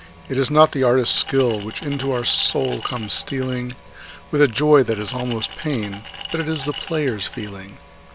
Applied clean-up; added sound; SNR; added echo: none; Glass; 14 dB; none.